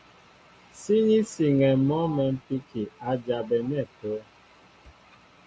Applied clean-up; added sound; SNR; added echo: none; none; none; none.